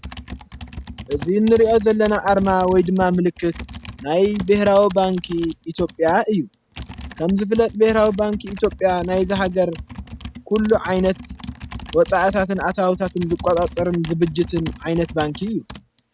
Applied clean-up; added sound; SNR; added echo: none; Computer keyboard; 15 dB; none.